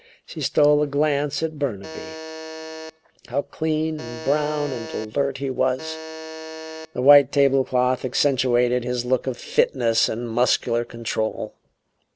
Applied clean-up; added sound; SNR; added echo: none; Alarm; 12 dB; none.